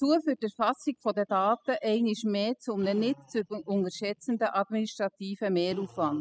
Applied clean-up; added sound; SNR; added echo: classical method spectral subtraction.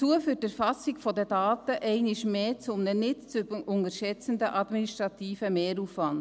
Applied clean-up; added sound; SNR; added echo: none; none; none; none.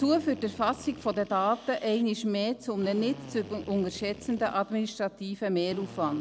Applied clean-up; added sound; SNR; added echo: none; Drill; 18 dB; none.